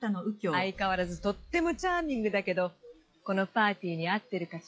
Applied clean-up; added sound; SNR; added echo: classical method log-MMSE.